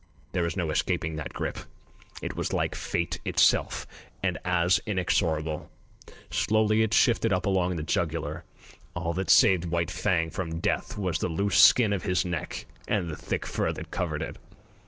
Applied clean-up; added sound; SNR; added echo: neural separator model SepFormer DNS4.